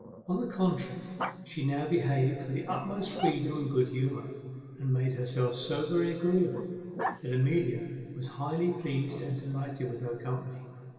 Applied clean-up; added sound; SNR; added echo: none; Growling; 13 dB; reverberation time 2.6 s.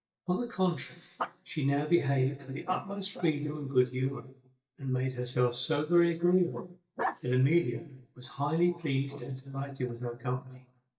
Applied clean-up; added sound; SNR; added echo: neural mask model DeepFilterNet 3.